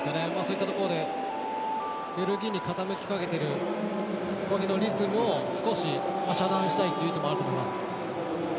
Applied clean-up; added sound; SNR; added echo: none; Alarm; 8 dB; none.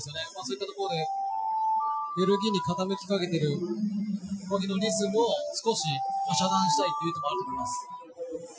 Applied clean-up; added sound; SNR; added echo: classical method Wiener filter.